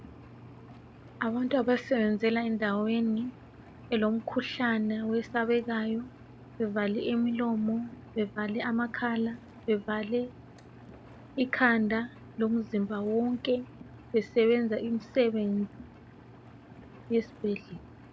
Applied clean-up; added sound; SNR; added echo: none; Engine; 19 dB; none.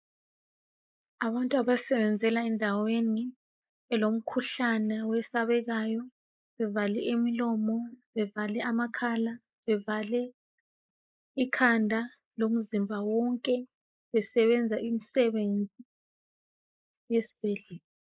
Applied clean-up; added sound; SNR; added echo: neural mask model Resemble Enhance denoiser.